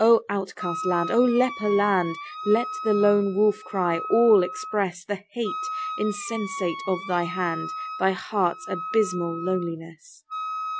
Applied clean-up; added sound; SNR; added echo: none; Wind instrument, woodwind instrument; 10 dB; none.